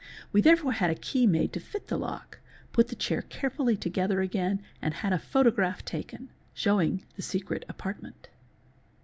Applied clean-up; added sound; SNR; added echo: none; none; none; none.